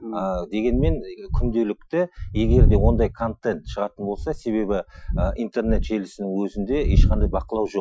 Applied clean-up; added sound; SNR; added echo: classical method Wiener filter.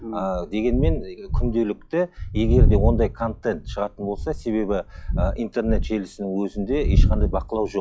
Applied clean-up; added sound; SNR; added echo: classical method log-MMSE.